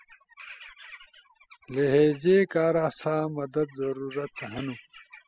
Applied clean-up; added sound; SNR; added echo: classical method spectral subtraction.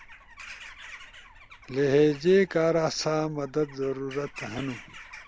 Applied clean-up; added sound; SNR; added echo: none; Bird vocalization, bird call, bird song / Crow; 19 dB; none.